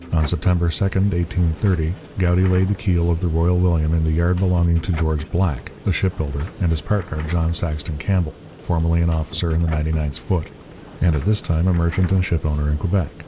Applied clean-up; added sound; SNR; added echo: none; Subway, metro, underground; 19 dB; none.